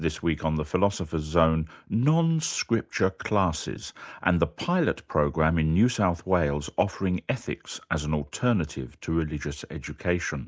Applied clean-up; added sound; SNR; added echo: none; none; none; none.